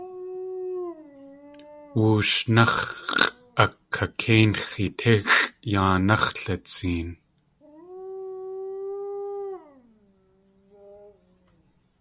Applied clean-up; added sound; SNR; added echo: none; Dog; 14 dB; none.